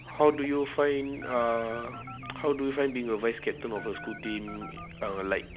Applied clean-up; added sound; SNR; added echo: none; Race car, auto racing / Alarm + Telephone; 14 dB; none.